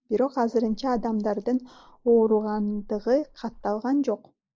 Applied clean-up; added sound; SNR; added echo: neural mask model Resemble Enhance denoiser.